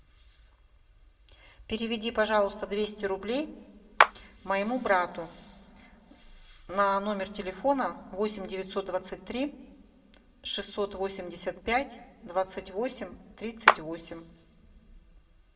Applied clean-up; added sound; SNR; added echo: none; Clapping; -4 dB; reverberation time 0.9 s.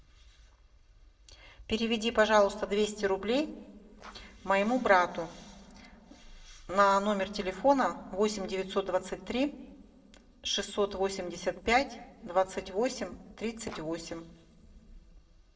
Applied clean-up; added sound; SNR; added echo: neural separator model SepFormer DNS4.